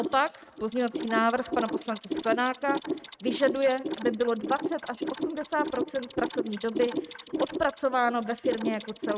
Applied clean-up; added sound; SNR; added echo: neural mask model RNNoise.